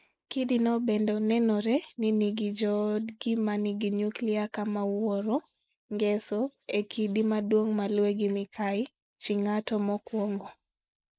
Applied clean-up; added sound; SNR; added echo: neural mask model Resemble Enhance denoiser.